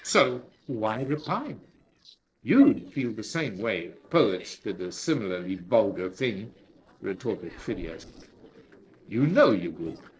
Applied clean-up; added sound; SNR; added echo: neural separator model SepFormer DNS4.